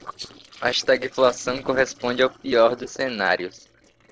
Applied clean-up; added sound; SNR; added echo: neural separator model SepFormer DNS4.